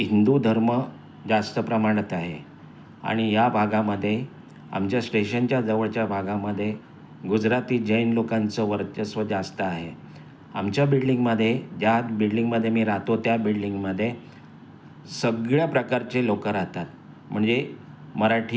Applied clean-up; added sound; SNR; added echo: none; none; none; none.